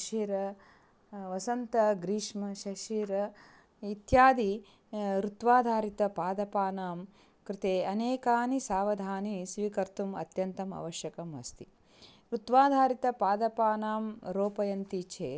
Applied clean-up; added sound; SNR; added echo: none; none; none; none.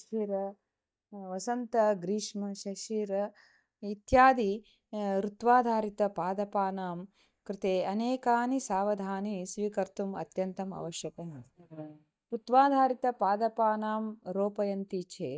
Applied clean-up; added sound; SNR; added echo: neural mask model DeepFilterNet 3.